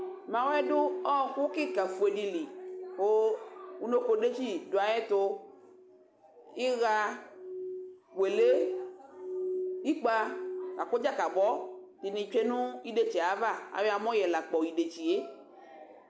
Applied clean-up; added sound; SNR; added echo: none; Glass; 10 dB; none.